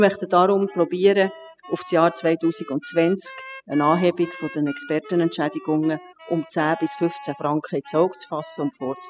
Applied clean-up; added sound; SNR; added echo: classical method spectral subtraction.